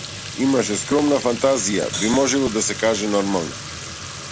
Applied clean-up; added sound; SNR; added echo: none; Hi-hat + Fill (with liquid) / Trickle, dribble / Sink (filling or washing); 10 dB; none.